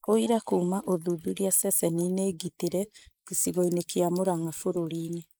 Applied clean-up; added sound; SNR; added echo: neural mask model Resemble Enhance denoiser.